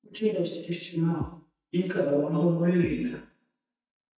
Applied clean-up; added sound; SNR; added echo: neural mask model DeepFilterNet 3.